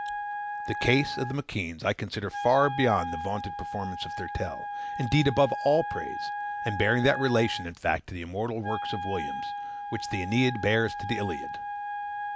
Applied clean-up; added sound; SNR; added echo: none; Wind instrument, woodwind instrument; 7 dB; none.